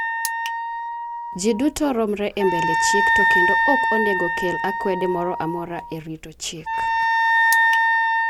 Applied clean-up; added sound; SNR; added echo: none; Wind instrument, woodwind instrument; -4 dB; none.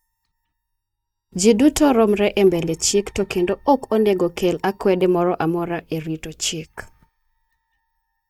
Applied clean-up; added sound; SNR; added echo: neural mask model DeepFilterNet 3.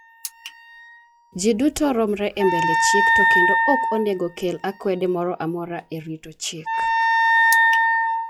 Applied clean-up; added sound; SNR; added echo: classical method log-MMSE.